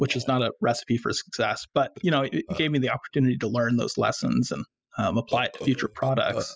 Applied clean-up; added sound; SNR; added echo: classical method spectral subtraction.